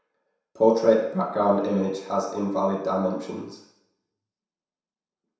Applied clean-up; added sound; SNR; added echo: none; none; none; reverberation time 0.7 s.